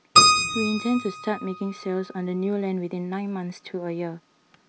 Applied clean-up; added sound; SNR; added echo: none; Keyboard (musical); -2 dB; none.